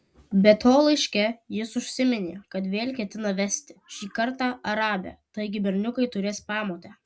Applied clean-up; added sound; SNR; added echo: none; none; none; none.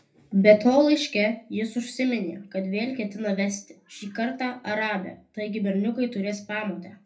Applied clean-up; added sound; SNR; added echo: none; none; none; reverberation time 0.3 s.